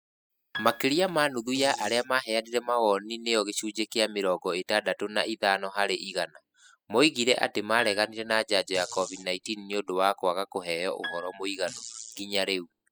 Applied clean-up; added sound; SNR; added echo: classical method spectral subtraction.